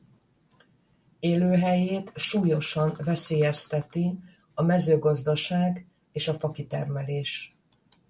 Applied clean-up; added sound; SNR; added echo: none; none; none; none.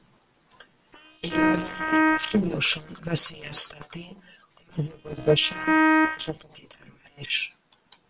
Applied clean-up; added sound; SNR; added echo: neural separator model SepFormer WHAM!.